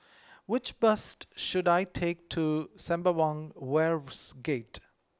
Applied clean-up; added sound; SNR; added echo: none; none; none; none.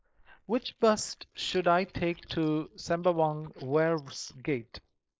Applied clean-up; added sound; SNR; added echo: neural mask model Resemble Enhance denoiser.